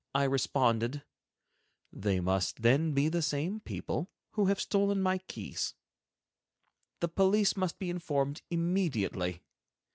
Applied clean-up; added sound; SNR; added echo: none; none; none; none.